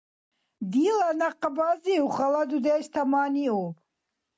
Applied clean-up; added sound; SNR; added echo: none; none; none; none.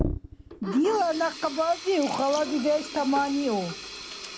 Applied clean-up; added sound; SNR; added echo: none; Sink (filling or washing); 9 dB; none.